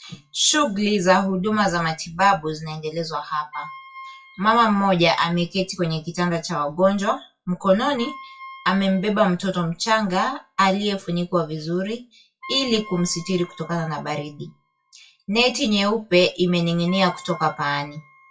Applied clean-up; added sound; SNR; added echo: classical method WPE with log-MMSE.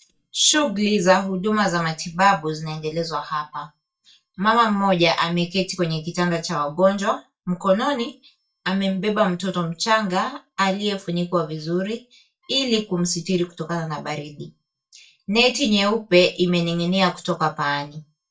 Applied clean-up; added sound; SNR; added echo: neural mask model DeepFilterNet 3.